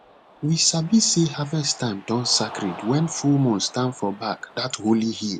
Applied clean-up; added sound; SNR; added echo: none; Cheering; 19 dB; none.